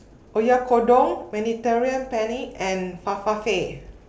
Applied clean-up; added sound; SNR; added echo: none; none; none; none.